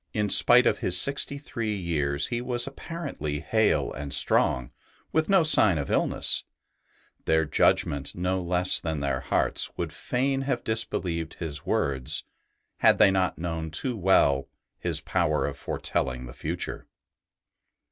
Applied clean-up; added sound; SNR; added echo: none; none; none; none.